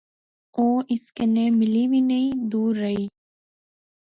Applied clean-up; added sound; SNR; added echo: none; none; none; none.